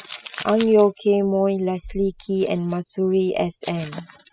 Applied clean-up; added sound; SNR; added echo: classical method spectral subtraction.